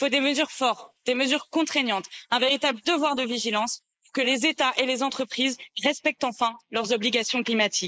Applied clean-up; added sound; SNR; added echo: neural mask model Resemble Enhance denoiser.